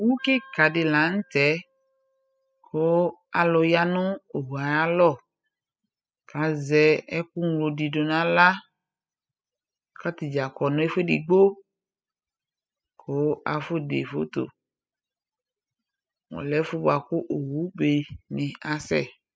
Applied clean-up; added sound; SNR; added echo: classical method spectral subtraction.